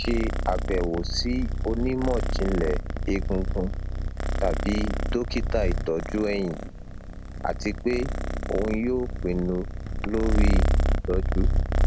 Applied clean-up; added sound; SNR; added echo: none; Purr; -3 dB; none.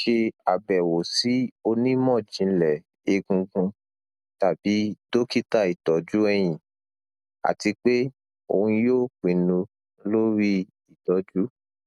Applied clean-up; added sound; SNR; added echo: none; none; none; none.